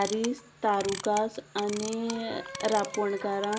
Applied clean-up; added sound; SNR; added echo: none; Clock; 12 dB; none.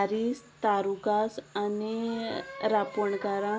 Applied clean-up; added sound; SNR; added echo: none; none; none; none.